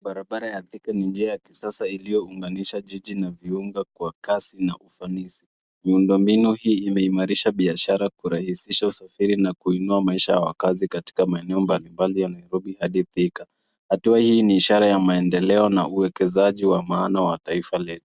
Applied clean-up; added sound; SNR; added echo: none; none; none; none.